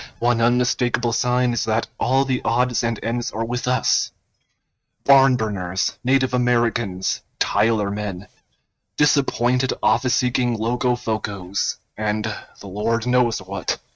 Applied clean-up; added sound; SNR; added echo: neural mask model RNNoise.